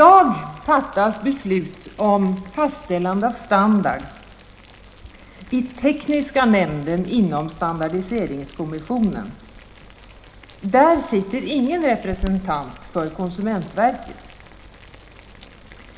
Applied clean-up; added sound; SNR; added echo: none; Boiling; 20 dB; reverberation time 0.4 s.